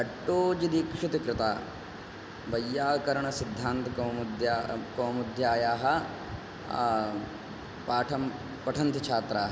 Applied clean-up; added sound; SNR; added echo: none; none; none; none.